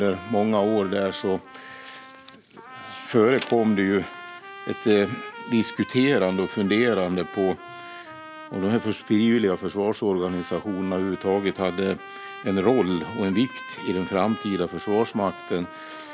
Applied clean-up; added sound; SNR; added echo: none; Trumpet; 15 dB; none.